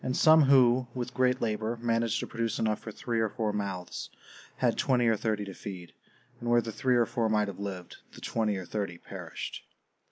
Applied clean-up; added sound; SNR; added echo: neural mask model Resemble Enhance denoiser.